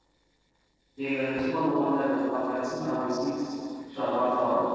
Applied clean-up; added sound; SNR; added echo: neural separator model SepFormer DNS4.